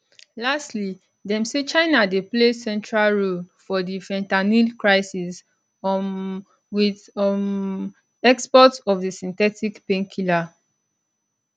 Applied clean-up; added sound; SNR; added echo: none; none; none; none.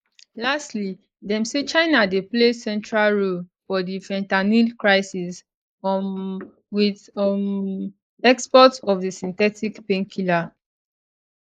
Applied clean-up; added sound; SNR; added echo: neural mask model Resemble Enhance denoiser.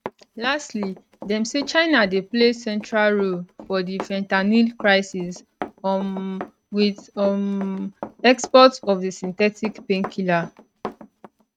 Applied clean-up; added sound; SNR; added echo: neural mask model RNNoise.